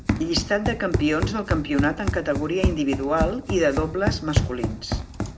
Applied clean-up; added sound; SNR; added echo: none; Run; 2 dB; none.